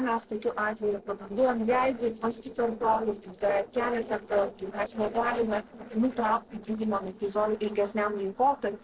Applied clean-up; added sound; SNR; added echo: neural separator model SepFormer DNS4.